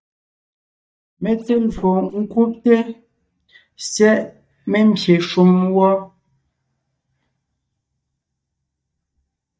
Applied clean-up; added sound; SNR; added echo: neural mask model DeepFilterNet 3.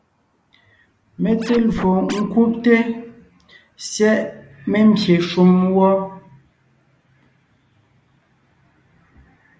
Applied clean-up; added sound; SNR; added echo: none; Scratching (performance technique); 13 dB; none.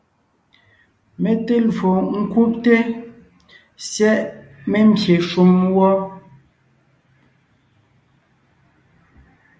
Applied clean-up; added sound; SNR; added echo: none; none; none; none.